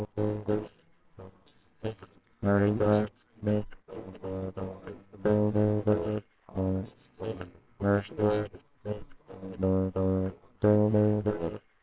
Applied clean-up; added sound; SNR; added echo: neural separator model SepFormer WHAMR!.